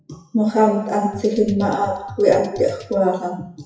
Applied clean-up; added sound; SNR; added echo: classical method WPE with log-MMSE.